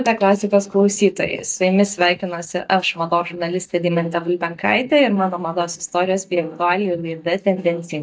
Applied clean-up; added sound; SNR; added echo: neural mask model DeepFilterNet 3.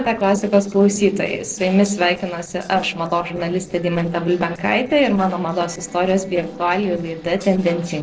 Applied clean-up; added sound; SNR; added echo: neural separator model SepFormer DNS4.